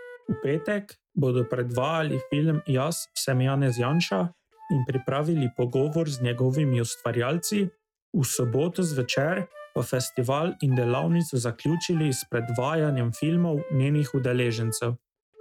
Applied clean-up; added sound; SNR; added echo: neural mask model RNNoise.